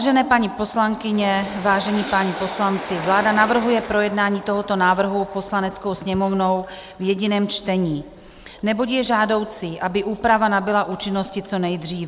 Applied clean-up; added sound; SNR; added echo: none; Train; 16 dB; none.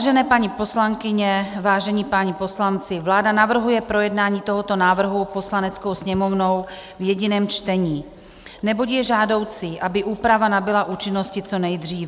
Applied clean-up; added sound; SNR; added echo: none; none; none; none.